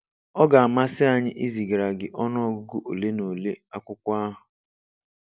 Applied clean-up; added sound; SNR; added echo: none; none; none; none.